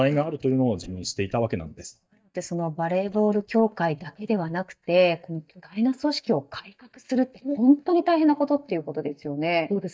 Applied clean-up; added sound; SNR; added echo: neural mask model DeepFilterNet 3.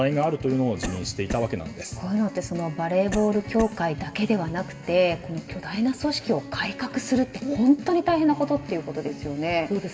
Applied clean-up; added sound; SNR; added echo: none; Cough; 12 dB; reverberation time 1.0 s.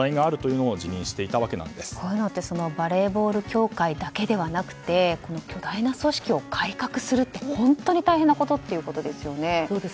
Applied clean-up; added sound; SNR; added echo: none; none; none; none.